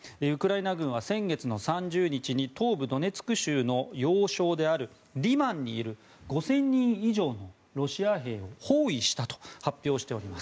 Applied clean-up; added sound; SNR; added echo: none; none; none; none.